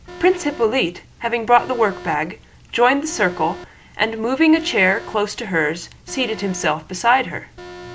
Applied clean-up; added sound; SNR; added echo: none; Alarm; 19 dB; none.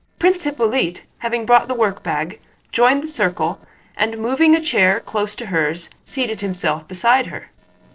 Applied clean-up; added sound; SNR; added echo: neural separator model SepFormer DNS4.